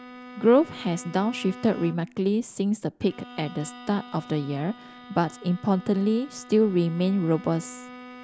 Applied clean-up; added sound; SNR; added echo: none; Bowed string instrument; 18 dB; none.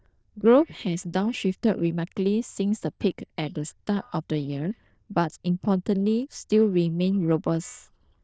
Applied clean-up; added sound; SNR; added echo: neural diffusion model UNIVERSE++.